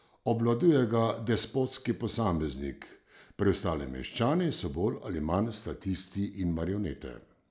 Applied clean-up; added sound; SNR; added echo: none; none; none; none.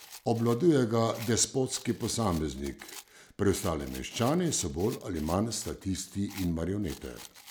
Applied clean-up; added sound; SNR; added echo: none; Rattle; 20 dB; none.